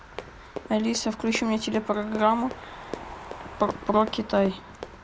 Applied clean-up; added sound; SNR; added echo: none; Motor vehicle (road) + Run; 13 dB; none.